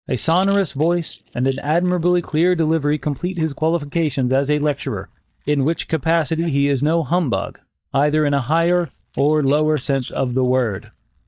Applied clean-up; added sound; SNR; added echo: neural mask model DeepFilterNet 3.